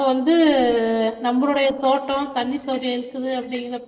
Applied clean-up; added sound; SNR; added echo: neural separator model SepFormer DNS4.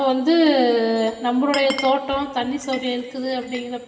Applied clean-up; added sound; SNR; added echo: none; Glass; 17 dB; reverberation time 2.4 s.